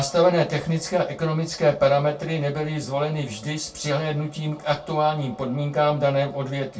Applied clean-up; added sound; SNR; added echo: none; none; none; reverberation time 0.2 s.